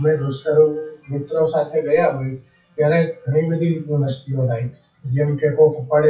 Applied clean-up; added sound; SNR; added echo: classical method WPE with log-MMSE.